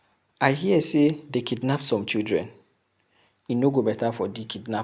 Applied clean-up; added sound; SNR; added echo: none; none; none; none.